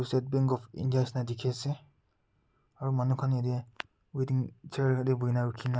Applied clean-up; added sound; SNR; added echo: none; none; none; none.